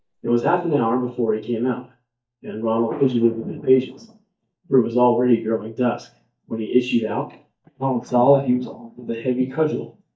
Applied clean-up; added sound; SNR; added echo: neural mask model DeepFilterNet 3.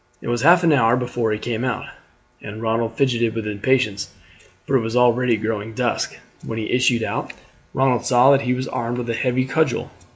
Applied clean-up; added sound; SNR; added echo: none; none; none; none.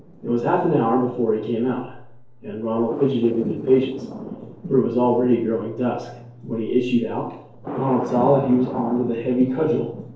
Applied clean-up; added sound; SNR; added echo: neural separator model SepFormer DNS4.